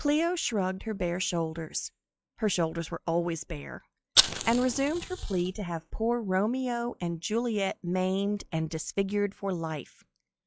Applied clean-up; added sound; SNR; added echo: classical method log-MMSE.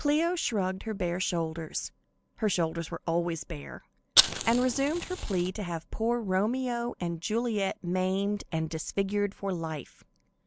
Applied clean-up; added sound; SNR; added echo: none; Fire; 0 dB; none.